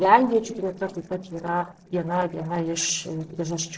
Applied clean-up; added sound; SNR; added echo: neural separator model SepFormer DNS4.